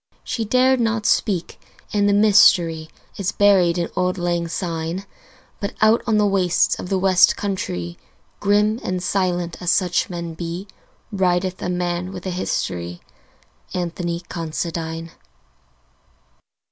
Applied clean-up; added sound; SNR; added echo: none; none; none; none.